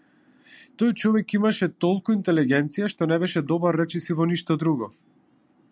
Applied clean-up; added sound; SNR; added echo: none; none; none; none.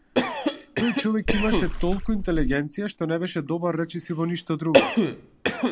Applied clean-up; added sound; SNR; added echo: none; Water / Splash, splatter + Cough; -1 dB; none.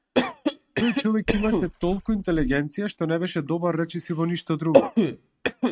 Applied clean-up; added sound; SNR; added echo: neural mask model RNNoise.